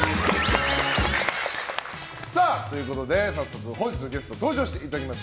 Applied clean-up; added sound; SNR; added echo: none; none; none; none.